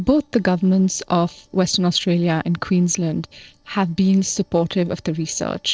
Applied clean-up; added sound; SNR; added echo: neural separator model SepFormer DNS4.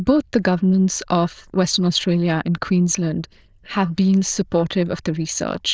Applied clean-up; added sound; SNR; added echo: neural diffusion model UNIVERSE++.